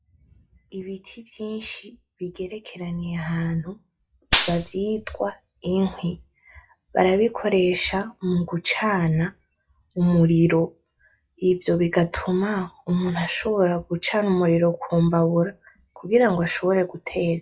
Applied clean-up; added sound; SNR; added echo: classical method log-MMSE.